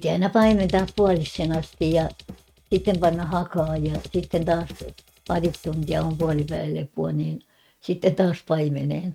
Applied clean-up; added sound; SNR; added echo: neural mask model RNNoise.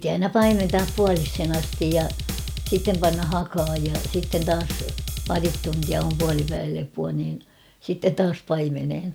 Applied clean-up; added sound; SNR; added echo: none; Drum kit; 4 dB; none.